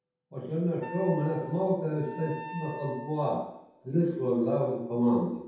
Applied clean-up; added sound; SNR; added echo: none; Wind instrument, woodwind instrument; 14 dB; reverberation time 0.9 s.